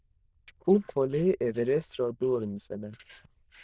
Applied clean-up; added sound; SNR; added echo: neural diffusion model UNIVERSE++.